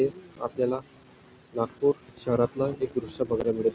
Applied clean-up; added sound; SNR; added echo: none; none; none; none.